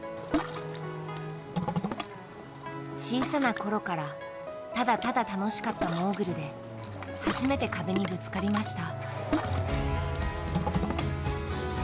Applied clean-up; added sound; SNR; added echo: none; Ocean; 6 dB; none.